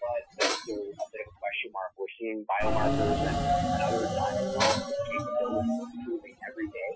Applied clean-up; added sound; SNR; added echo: classical method Wiener filter.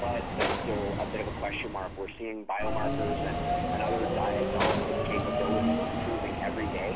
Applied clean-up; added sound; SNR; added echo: none; Subway, metro, underground + Tools; -5 dB; none.